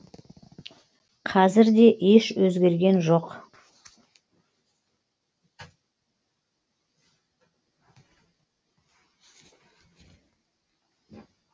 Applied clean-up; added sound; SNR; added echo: none; none; none; none.